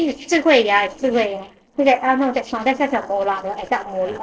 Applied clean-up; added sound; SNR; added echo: neural separator model SepFormer DNS4.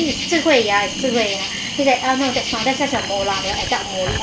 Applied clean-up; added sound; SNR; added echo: none; Cricket; 5 dB; none.